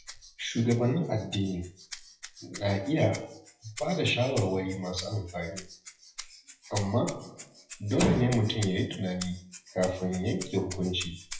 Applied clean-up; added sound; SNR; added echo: classical method WPE with log-MMSE.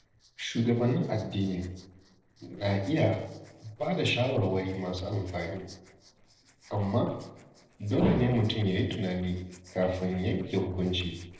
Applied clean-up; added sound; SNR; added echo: neural separator model SepFormer DNS4.